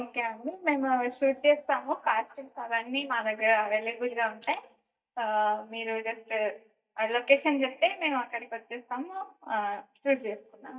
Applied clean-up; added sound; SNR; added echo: neural mask model DeepFilterNet 3.